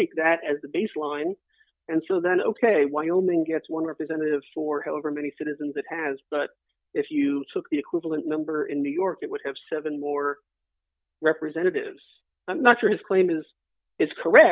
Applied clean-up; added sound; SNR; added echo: none; none; none; none.